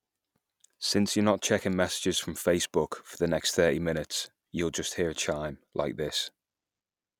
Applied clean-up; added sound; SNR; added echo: none; none; none; none.